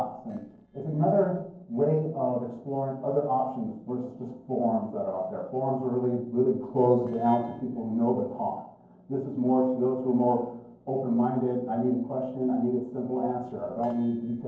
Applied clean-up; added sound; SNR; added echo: neural separator model SepFormer DNS4.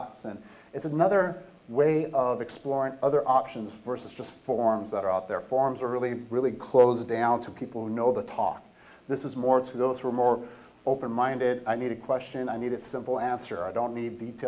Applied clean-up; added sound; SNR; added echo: none; none; none; none.